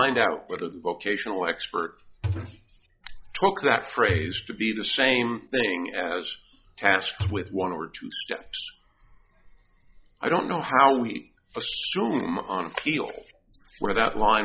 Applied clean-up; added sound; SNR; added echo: classical method log-MMSE.